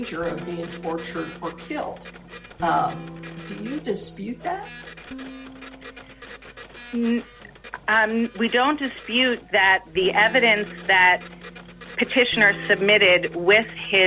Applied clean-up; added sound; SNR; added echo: none; Printer + Guitar; 15 dB; none.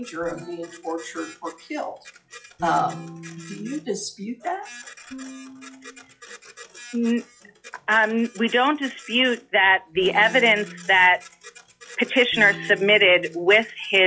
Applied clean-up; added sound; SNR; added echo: classical method log-MMSE.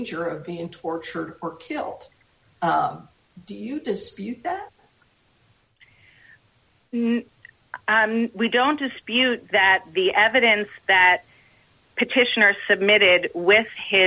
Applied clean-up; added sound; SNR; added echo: none; none; none; none.